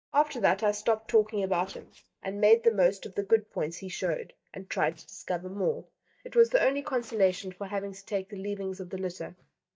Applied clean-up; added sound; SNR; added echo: neural mask model DeepFilterNet 3.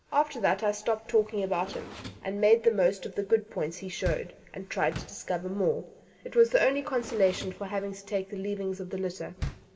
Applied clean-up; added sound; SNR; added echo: none; Door; 16 dB; reverberation time 2.8 s.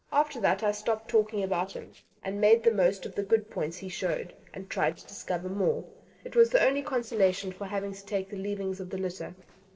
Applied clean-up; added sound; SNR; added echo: neural separator model SepFormer DNS4.